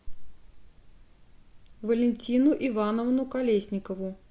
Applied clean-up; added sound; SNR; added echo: none; none; none; none.